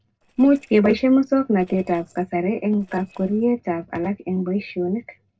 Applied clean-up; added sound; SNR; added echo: neural separator model SepFormer DNS4.